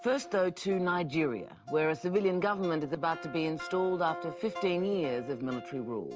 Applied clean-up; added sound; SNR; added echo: none; none; none; none.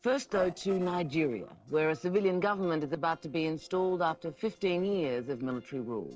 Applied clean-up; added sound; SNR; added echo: neural separator model SepFormer DNS4.